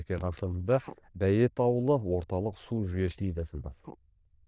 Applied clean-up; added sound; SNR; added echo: neural diffusion model UNIVERSE++.